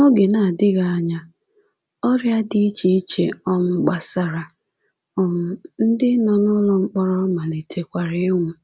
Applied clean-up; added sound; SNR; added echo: none; none; none; none.